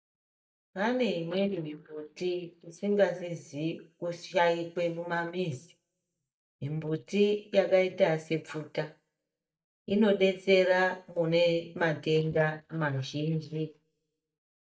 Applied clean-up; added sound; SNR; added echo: neural mask model DeepFilterNet 3.